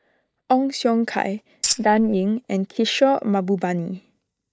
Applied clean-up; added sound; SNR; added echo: neural mask model DeepFilterNet 3.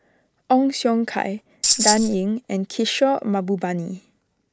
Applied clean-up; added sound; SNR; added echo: neural mask model Resemble Enhance denoiser.